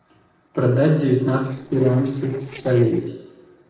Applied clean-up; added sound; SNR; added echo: neural separator model SepFormer DNS4.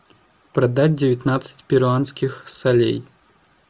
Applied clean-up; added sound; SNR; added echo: none; none; none; none.